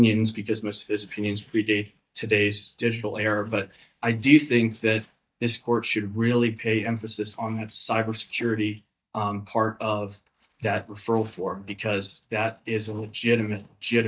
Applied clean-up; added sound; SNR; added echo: neural mask model DeepFilterNet 3.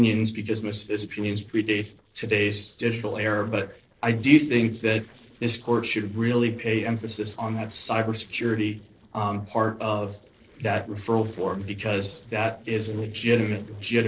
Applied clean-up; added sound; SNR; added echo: neural separator model SepFormer DNS4.